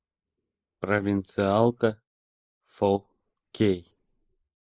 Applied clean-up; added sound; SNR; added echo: neural mask model Resemble Enhance denoiser.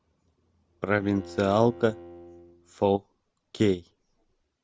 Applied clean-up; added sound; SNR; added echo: none; Bowed string instrument; 19 dB; none.